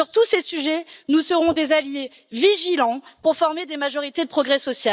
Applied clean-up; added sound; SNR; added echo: neural mask model DeepFilterNet 3.